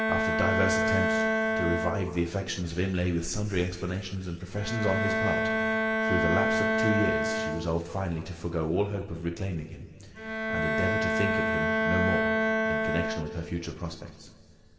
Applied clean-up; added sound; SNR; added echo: none; Bowed string instrument; -2 dB; reverberation time 2.1 s.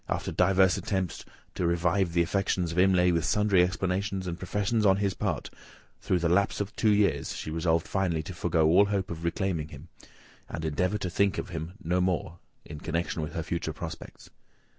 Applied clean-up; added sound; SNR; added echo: none; none; none; none.